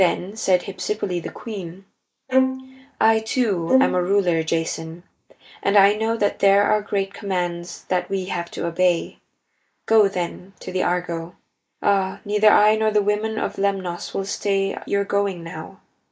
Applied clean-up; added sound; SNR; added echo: neural mask model Resemble Enhance denoiser.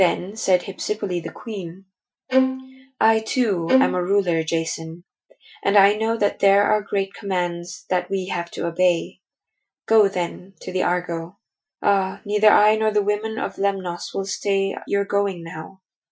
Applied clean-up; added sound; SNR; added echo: classical method Wiener filter.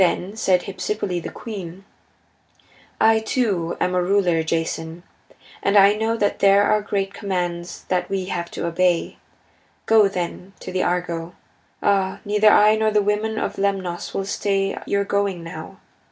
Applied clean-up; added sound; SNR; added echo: none; none; none; none.